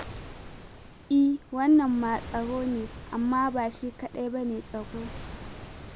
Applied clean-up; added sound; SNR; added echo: none; Waves, surf; 14 dB; none.